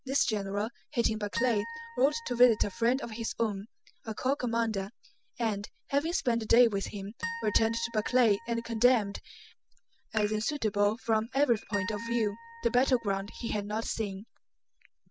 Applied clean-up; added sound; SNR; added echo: none; Harp + Dishes, pots, and pans; 13 dB; none.